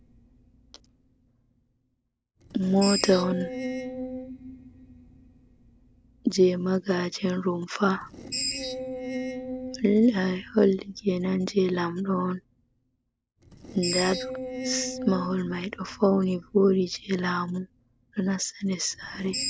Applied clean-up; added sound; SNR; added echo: none; Screech; 10 dB; none.